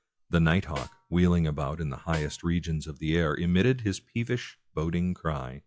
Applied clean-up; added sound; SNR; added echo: classical method log-MMSE.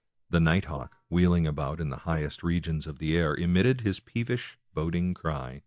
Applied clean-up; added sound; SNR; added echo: neural mask model DeepFilterNet 3.